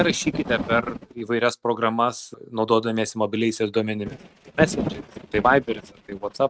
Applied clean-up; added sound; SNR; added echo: neural mask model RNNoise.